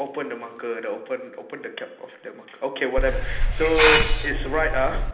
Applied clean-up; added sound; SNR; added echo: none; Hiss; -5 dB; reverberation time 0.8 s.